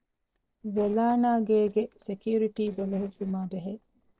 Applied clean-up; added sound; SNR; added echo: neural separator model SepFormer DNS4.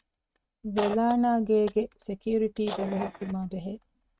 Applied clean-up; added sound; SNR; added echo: neural mask model RNNoise.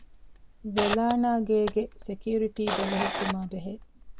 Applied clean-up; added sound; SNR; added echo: none; Camera; 7 dB; none.